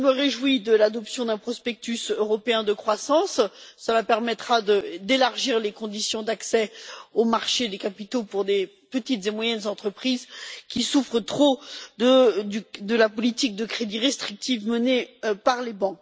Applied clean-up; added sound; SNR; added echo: none; none; none; none.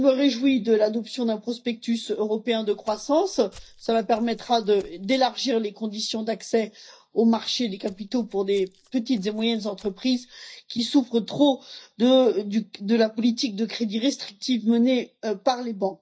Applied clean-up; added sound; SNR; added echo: neural mask model DeepFilterNet 3.